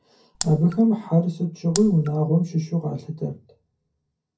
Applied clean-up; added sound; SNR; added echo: none; Raindrop; 11 dB; reverberation time 0.3 s.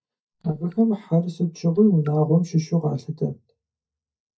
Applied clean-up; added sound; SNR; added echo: neural mask model DeepFilterNet 3.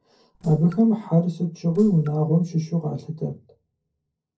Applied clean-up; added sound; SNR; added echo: neural separator model SepFormer DNS4.